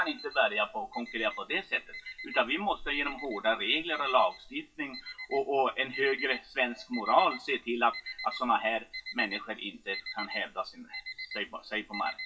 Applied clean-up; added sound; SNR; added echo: classical method WPE with log-MMSE.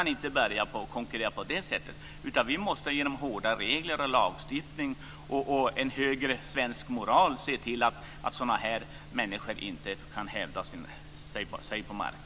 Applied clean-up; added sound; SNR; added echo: none; none; none; none.